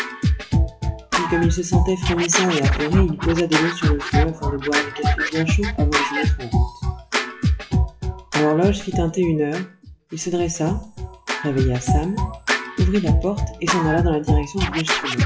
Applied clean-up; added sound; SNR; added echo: classical method WPE with log-MMSE.